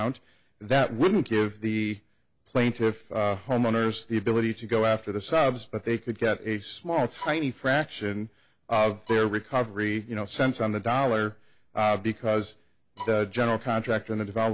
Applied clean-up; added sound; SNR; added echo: none; Bowed string instrument; 15 dB; none.